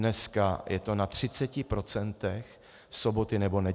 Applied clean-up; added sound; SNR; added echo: none; none; none; none.